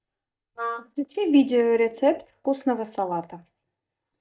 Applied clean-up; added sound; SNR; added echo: neural mask model DeepFilterNet 3.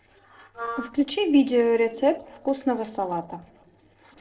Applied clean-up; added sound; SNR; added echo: neural separator model SepFormer DNS4.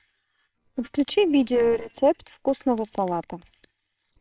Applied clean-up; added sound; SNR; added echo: neural separator model SepFormer WHAMR!.